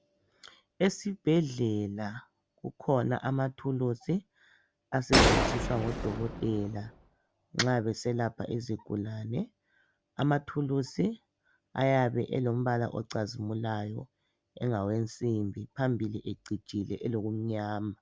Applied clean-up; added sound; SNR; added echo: none; Gunshot, gunfire; -2 dB; none.